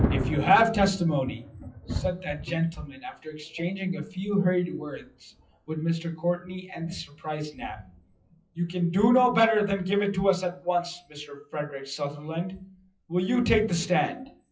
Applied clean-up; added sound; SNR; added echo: classical method WPE with log-MMSE.